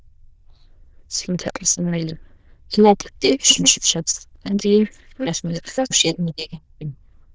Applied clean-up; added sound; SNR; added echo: neural diffusion model UNIVERSE++.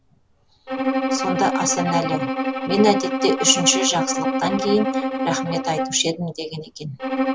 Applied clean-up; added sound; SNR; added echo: none; Bowed string instrument; 1 dB; none.